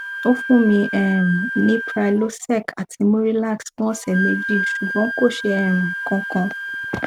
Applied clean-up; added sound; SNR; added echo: none; Wind instrument, woodwind instrument; 8 dB; none.